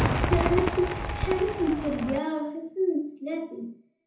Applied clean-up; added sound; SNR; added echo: none; Cheering / Fireworks; 2 dB; reverberation time 0.7 s.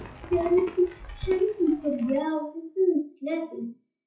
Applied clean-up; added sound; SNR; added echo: classical method WPE with log-MMSE.